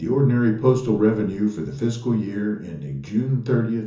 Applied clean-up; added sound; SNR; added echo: none; none; none; reverberation time 0.7 s.